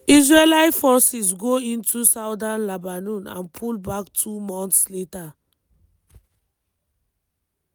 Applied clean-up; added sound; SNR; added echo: none; none; none; none.